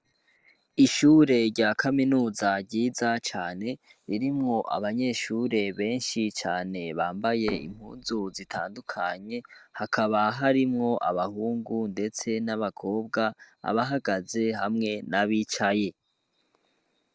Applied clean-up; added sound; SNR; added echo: neural separator model SepFormer DNS4.